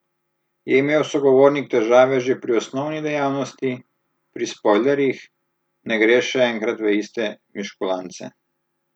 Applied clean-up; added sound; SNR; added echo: none; none; none; none.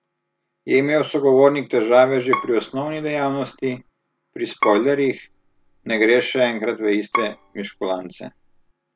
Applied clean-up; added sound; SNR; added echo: none; Bowed string instrument; 11 dB; none.